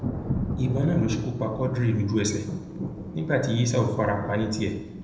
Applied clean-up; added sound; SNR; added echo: none; Thunder; 7 dB; reverberation time 0.6 s.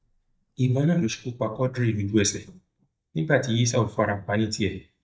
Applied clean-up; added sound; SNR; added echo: neural mask model DeepFilterNet 3.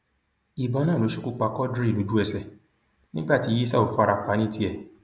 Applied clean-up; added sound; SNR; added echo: none; none; none; none.